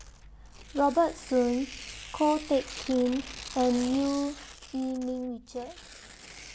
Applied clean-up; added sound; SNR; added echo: none; Tearing; 15 dB; none.